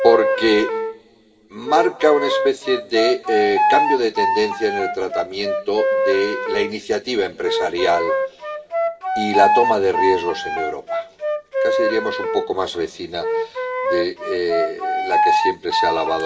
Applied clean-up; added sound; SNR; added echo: none; Wind instrument, woodwind instrument; 0 dB; reverberation time 1.9 s.